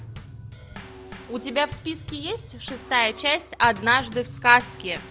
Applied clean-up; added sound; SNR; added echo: none; Bass drum / Snare drum / Drum kit; 15 dB; none.